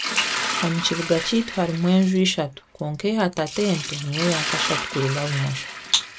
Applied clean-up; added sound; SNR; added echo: none; Liquid; 6 dB; none.